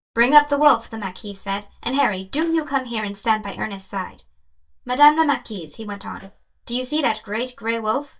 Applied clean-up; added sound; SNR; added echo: neural mask model DeepFilterNet 3.